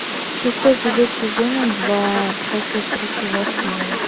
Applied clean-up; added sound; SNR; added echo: none; Fowl; 2 dB; none.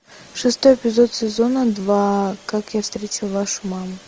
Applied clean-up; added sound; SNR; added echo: none; none; none; none.